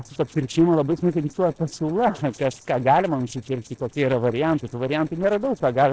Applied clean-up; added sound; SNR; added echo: neural separator model SepFormer DNS4.